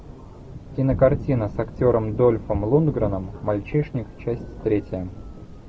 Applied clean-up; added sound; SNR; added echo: none; Thunder / Rain; 11 dB; none.